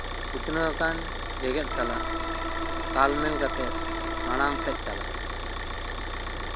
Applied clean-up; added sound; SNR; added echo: none; Idling / Car + Organ; 0 dB; none.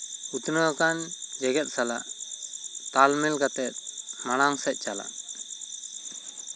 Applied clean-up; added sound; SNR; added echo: none; none; none; none.